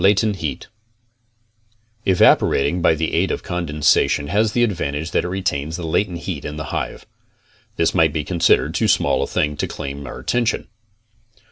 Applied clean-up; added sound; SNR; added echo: none; none; none; none.